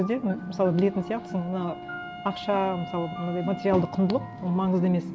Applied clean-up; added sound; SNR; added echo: none; Wind instrument, woodwind instrument; 16 dB; none.